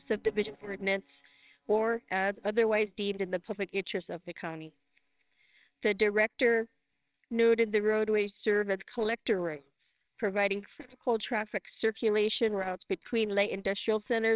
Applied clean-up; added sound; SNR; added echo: neural separator model SepFormer WHAMR!.